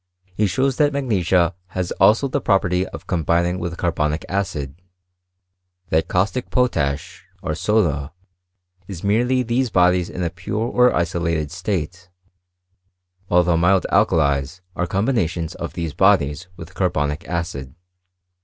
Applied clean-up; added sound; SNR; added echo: none; none; none; none.